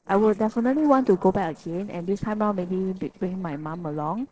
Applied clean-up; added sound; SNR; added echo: neural separator model SepFormer DNS4.